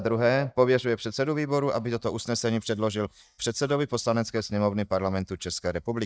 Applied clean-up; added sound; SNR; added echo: neural mask model DeepFilterNet 3.